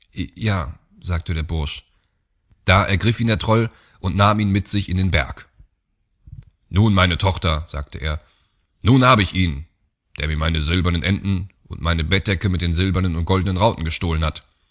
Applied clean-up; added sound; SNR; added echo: none; none; none; none.